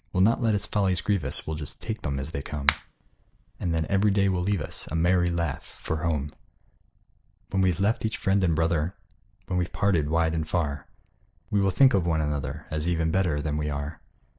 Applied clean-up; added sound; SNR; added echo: none; Finger snapping; 8 dB; none.